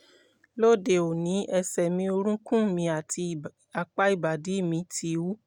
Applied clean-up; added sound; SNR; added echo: none; none; none; none.